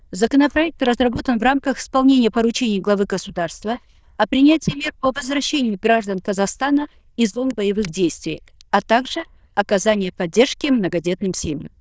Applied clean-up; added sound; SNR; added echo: neural diffusion model UNIVERSE++.